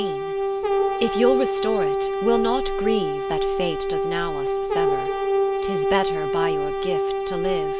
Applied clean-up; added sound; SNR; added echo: none; Brass instrument; -4 dB; none.